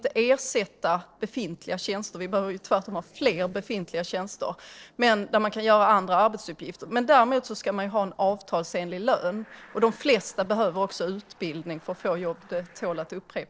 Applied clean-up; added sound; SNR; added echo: neural separator model SepFormer DNS4.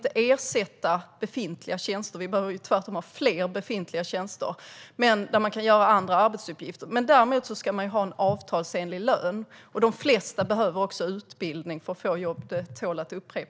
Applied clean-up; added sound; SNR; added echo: none; none; none; none.